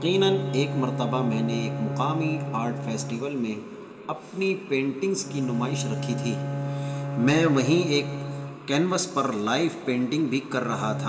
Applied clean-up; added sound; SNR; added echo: none; Bowed string instrument; 6 dB; reverberation time 1.6 s.